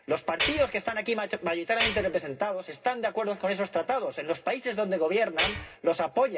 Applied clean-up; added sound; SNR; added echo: none; Tools; 1 dB; reverberation time 0.2 s.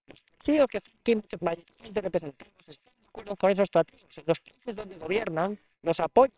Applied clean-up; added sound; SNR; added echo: neural separator model SepFormer WHAMR!.